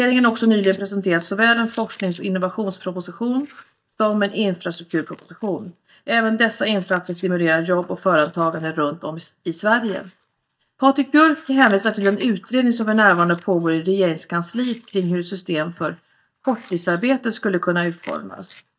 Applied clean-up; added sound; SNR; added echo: neural mask model DeepFilterNet 3.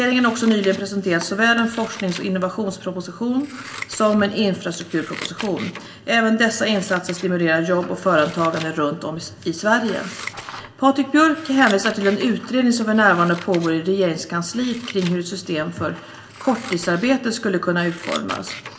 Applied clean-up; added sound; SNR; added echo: none; Scissors; 18 dB; reverberation time 0.2 s.